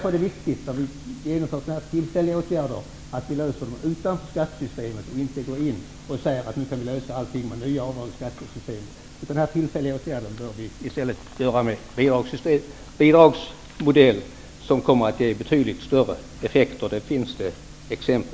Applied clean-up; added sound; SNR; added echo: none; none; none; none.